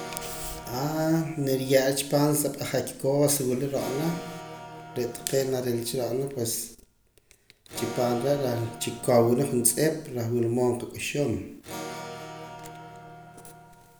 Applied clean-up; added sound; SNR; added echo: none; Electric guitar / Acoustic guitar; 15 dB; none.